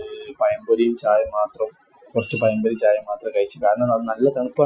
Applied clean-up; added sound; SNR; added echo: classical method Wiener filter.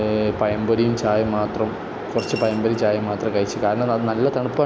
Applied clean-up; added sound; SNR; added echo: none; Coin (dropping) / Glass; 19 dB; none.